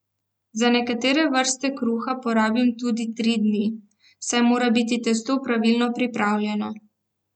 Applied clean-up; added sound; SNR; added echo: none; none; none; none.